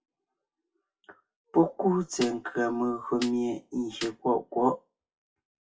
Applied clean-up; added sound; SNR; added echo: classical method WPE with log-MMSE.